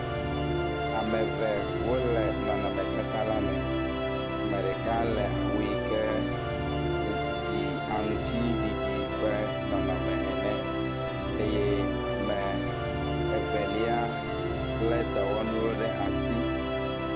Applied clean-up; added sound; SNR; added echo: none; Musical instrument; -4 dB; none.